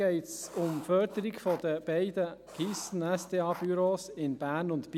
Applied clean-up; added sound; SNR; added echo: none; Writing; 18 dB; none.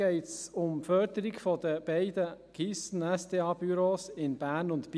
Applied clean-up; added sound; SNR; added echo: none; none; none; none.